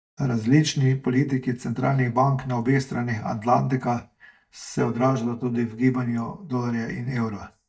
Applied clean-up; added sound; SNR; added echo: neural mask model DeepFilterNet 3.